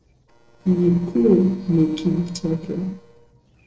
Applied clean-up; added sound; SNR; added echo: neural separator model SepFormer DNS4.